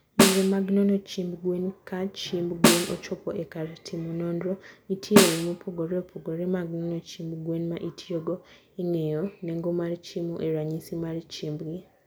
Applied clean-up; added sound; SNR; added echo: none; Snare drum; -2 dB; none.